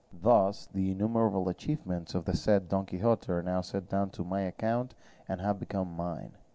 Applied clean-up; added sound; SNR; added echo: none; none; none; none.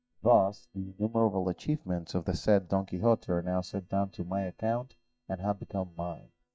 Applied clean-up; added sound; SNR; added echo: neural mask model DeepFilterNet 3.